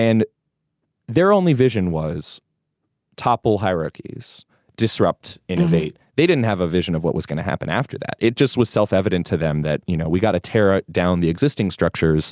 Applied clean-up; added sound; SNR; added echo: none; none; none; none.